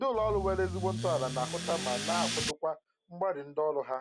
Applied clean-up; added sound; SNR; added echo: none; Accelerating, revving, vroom / Car; 3 dB; none.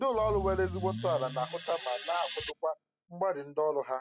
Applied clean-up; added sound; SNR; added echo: classical method spectral subtraction.